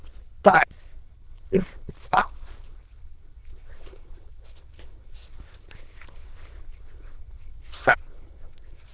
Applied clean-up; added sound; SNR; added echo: neural diffusion model UNIVERSE++.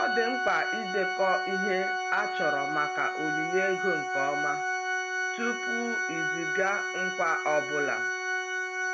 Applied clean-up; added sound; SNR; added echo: none; Organ; -1 dB; none.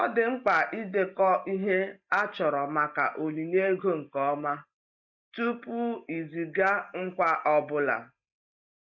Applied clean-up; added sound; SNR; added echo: neural mask model Resemble Enhance denoiser.